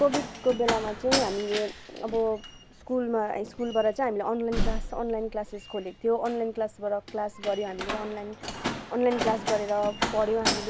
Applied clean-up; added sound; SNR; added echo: none; Slam; 5 dB; none.